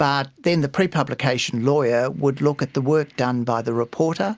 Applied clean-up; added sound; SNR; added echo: none; none; none; none.